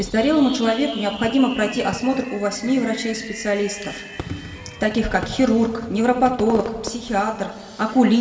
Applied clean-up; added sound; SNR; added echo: none; Fireworks; 15 dB; reverberation time 2.5 s.